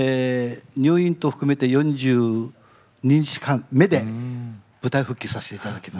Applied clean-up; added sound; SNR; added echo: none; none; none; none.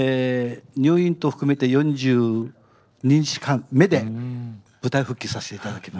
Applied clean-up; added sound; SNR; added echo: neural separator model SepFormer DNS4.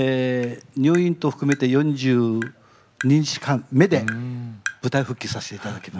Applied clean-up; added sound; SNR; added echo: none; Tap; 17 dB; none.